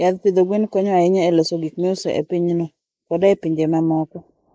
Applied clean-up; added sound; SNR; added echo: neural mask model Resemble Enhance denoiser.